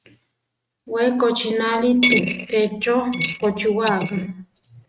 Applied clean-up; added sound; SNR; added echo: neural mask model RNNoise.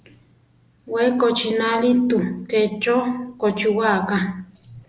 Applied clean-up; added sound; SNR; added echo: none; none; none; none.